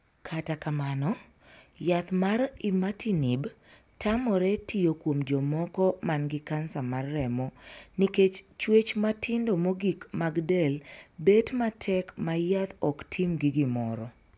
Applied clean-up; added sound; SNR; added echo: none; none; none; none.